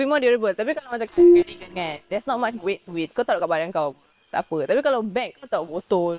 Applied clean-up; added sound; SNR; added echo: neural separator model SepFormer WHAM!.